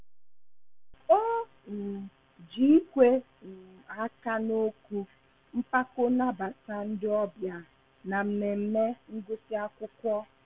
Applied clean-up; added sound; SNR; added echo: none; none; none; none.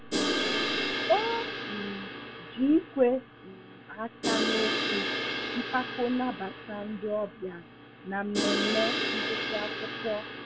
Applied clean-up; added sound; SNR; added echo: none; Crash cymbal; 0 dB; none.